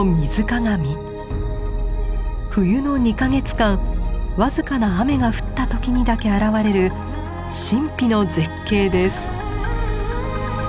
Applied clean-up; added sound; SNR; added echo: none; none; none; none.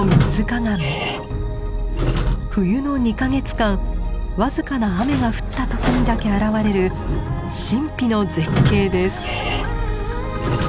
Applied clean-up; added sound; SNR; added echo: none; Squeak / Sliding door; 5 dB; none.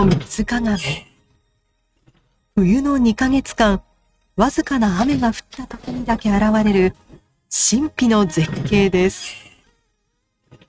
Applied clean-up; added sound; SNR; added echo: neural mask model RNNoise.